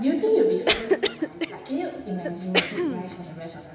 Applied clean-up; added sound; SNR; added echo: none; Cough; 1 dB; reverberation time 1.2 s.